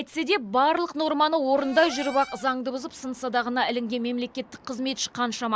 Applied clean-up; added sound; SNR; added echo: none; Cupboard open or close / Door; 14 dB; none.